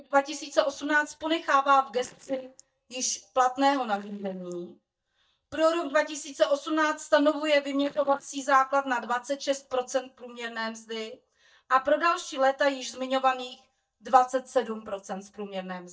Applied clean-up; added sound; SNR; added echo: neural mask model DeepFilterNet 3.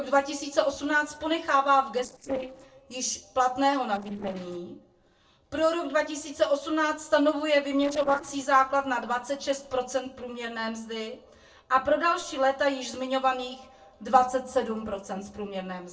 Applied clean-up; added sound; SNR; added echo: neural separator model SepFormer DNS4.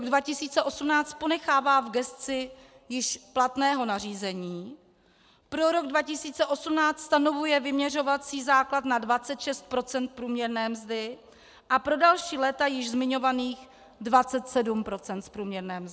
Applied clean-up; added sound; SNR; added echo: none; none; none; none.